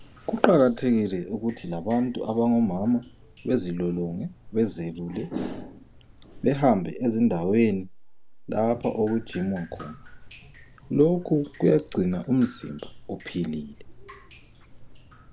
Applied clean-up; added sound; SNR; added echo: none; Drip; 18 dB; none.